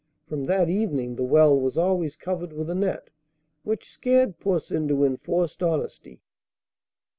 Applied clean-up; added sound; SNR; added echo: none; none; none; none.